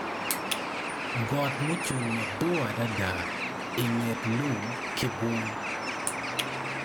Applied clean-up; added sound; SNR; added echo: none; Bird; 1 dB; none.